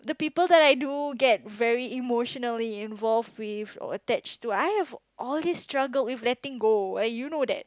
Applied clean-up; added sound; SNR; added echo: none; none; none; none.